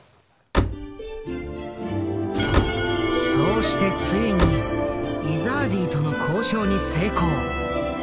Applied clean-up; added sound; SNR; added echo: none; Slam; 5 dB; none.